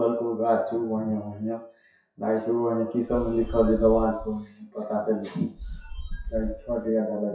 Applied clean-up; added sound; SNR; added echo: classical method WPE with log-MMSE.